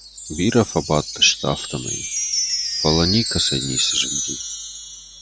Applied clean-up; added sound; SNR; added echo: none; Wind chime; 3 dB; none.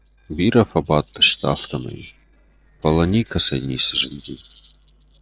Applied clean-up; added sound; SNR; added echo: neural separator model SepFormer DNS4.